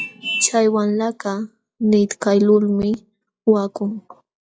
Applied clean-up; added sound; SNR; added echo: classical method log-MMSE.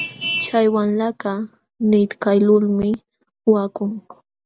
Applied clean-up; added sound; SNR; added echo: none; Vehicle horn, car horn, honking; 15 dB; none.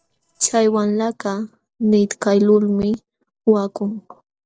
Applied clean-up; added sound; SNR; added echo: neural separator model SepFormer DNS4.